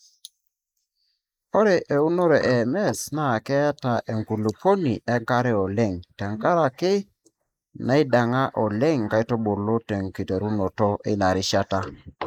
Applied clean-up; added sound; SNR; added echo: neural mask model Resemble Enhance denoiser.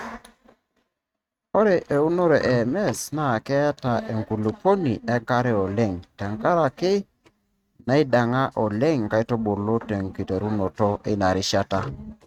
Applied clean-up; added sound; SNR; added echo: neural mask model RNNoise.